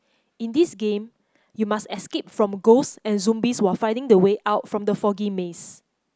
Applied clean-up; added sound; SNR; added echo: none; none; none; none.